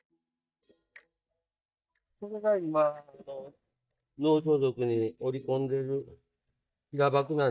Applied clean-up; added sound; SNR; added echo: neural mask model DeepFilterNet 3.